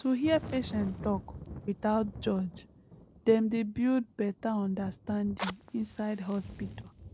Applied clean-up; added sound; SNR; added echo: none; Thunder + Fire; 13 dB; none.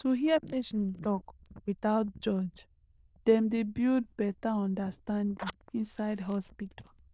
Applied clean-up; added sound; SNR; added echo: neural diffusion model UNIVERSE++.